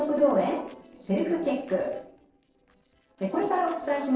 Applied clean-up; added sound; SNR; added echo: neural separator model SepFormer DNS4.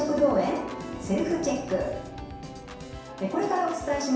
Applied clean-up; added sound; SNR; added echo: none; Organ; 12 dB; reverberation time 0.7 s.